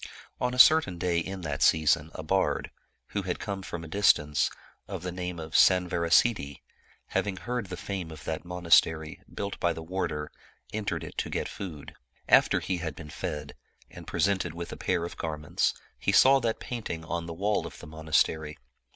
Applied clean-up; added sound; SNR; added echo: none; none; none; none.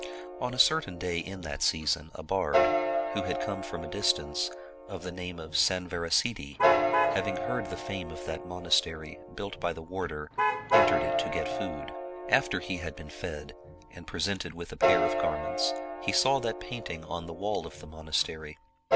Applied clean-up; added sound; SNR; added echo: none; Piano + Alarm / Truck; -1 dB; none.